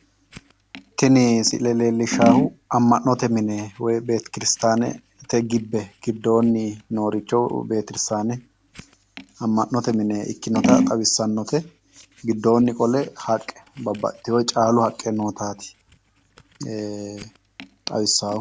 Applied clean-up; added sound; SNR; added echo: none; Scissors; 8 dB; none.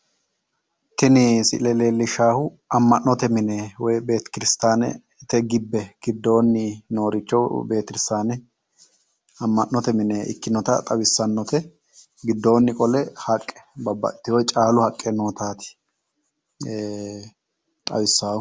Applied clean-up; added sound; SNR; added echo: none; none; none; none.